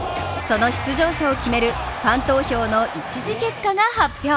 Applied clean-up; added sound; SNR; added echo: none; none; none; none.